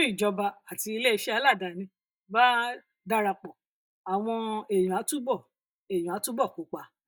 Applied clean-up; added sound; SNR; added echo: neural mask model DeepFilterNet 3.